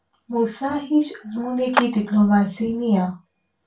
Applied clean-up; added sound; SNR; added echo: none; Clapping; 7 dB; reverberation time 0.2 s.